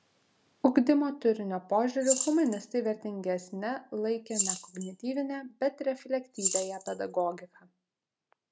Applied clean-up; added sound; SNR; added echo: none; Rattle / Keys jangling; 7 dB; none.